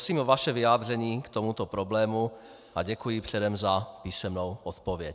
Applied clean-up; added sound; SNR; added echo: none; none; none; none.